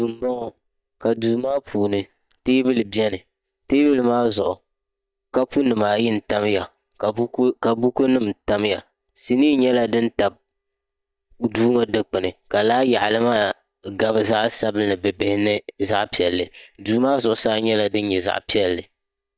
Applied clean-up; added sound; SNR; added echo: neural mask model DeepFilterNet 3.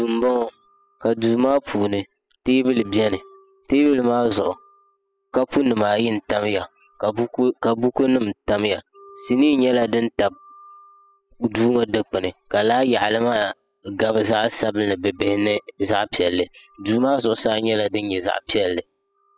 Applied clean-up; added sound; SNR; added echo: classical method spectral subtraction.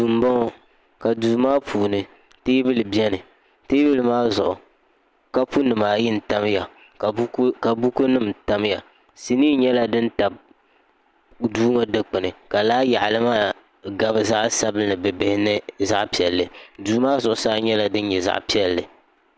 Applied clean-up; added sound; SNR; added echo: none; none; none; none.